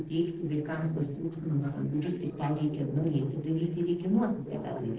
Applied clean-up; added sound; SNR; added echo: neural separator model SepFormer DNS4.